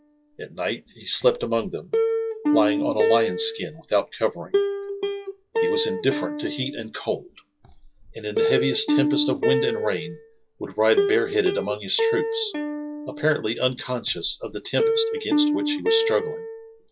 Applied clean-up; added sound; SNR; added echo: classical method log-MMSE.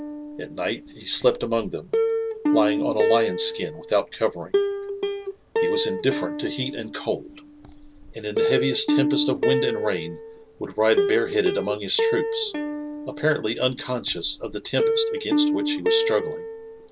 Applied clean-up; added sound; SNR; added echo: none; Plucked string instrument; 0 dB; none.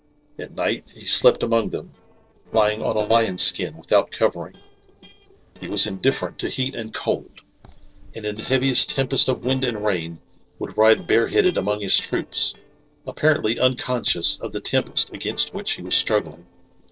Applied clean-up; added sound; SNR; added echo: neural separator model SepFormer DNS4.